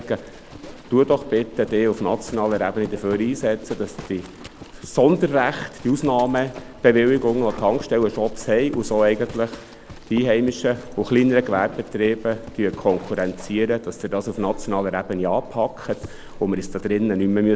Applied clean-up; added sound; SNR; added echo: none; Livestock, farm animals, working animals; 17 dB; none.